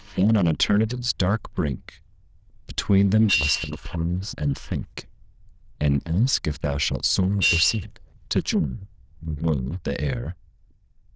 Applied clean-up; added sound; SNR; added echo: neural diffusion model UNIVERSE++.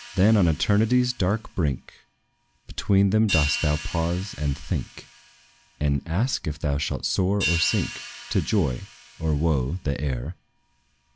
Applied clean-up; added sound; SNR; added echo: none; Hi-hat; 13 dB; none.